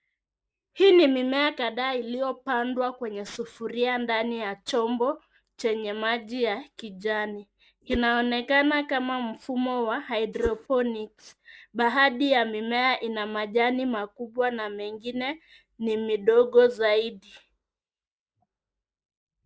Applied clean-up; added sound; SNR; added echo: neural mask model Resemble Enhance denoiser.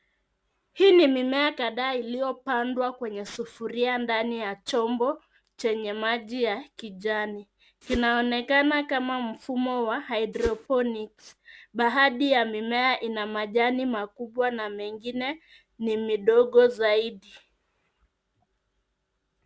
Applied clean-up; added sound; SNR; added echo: none; Whoosh, swoosh, swish; 9 dB; none.